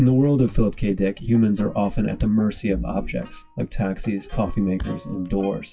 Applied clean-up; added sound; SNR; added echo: classical method WPE with log-MMSE.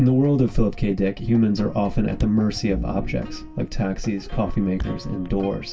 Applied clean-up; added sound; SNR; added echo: none; Thump, thud; 18 dB; reverberation time 0.2 s.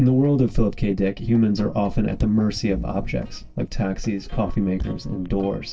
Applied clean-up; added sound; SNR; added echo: neural separator model SepFormer DNS4.